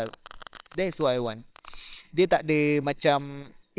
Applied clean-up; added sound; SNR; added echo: neural separator model SepFormer WHAMR!.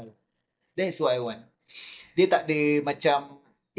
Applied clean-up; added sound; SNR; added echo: neural mask model DeepFilterNet 3.